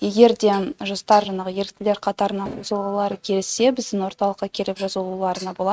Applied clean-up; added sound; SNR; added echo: neural mask model RNNoise.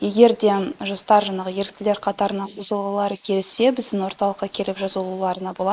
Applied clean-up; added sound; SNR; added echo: neural mask model Resemble Enhance denoiser.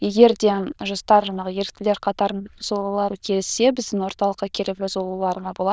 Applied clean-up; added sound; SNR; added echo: neural diffusion model UNIVERSE++.